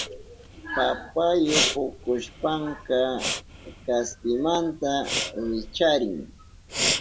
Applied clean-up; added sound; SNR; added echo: none; Respiratory sounds; 5 dB; none.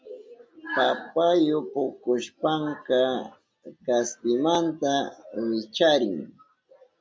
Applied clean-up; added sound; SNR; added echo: none; none; none; none.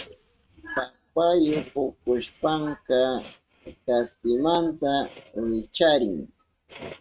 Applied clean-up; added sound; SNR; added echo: neural mask model RNNoise.